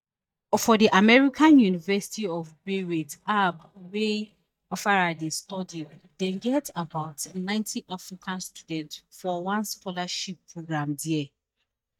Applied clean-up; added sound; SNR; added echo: neural mask model DeepFilterNet 3.